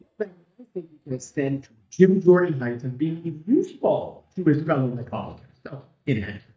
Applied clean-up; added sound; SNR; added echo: neural mask model DeepFilterNet 3.